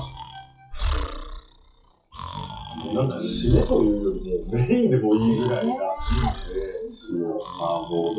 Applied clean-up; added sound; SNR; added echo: classical method WPE with log-MMSE.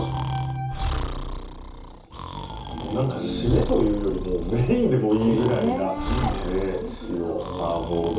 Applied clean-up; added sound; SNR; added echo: none; Breathing; 7 dB; reverberation time 0.7 s.